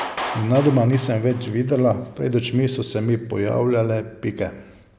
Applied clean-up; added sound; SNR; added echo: none; Clapping; 15 dB; none.